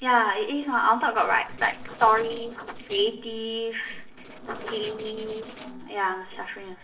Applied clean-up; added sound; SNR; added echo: neural separator model SepFormer DNS4.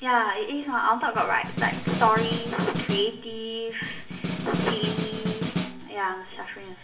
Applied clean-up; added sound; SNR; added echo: none; Snare drum; 3 dB; reverberation time 0.6 s.